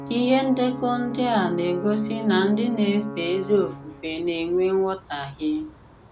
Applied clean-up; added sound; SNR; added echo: none; Alarm / Ocean / Boat, Water vehicle; 13 dB; none.